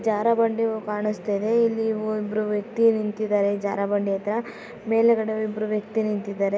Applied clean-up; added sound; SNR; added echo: none; none; none; none.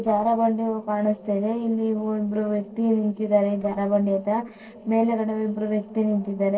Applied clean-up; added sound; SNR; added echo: neural separator model SepFormer DNS4.